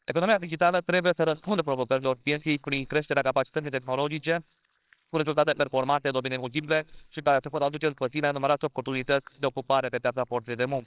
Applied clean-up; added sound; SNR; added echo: neural separator model SepFormer WHAMR!.